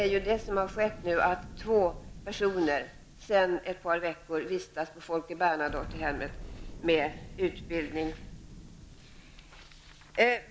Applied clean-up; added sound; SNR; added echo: none; Explosion; 14 dB; none.